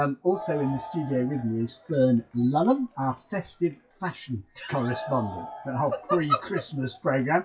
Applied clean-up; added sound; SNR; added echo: classical method WPE with log-MMSE.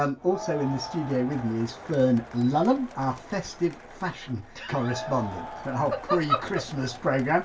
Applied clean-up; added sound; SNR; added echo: none; Crowd; 14 dB; reverberation time 0.2 s.